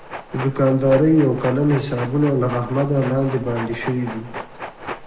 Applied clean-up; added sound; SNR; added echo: none; Train; 13 dB; reverberation time 0.8 s.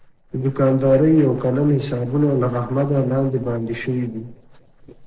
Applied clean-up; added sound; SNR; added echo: neural separator model SepFormer DNS4.